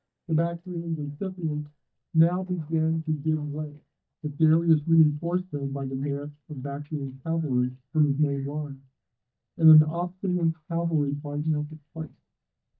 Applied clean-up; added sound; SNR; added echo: neural mask model DeepFilterNet 3.